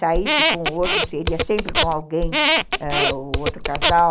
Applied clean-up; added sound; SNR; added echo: none; Squeak; -2 dB; none.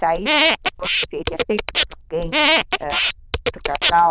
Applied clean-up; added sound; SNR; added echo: neural diffusion model UNIVERSE++.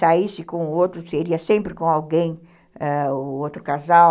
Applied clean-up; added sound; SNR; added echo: none; none; none; none.